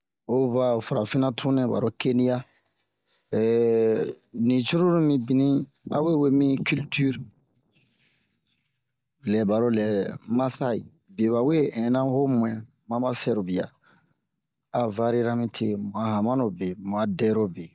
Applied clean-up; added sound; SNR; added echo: none; none; none; none.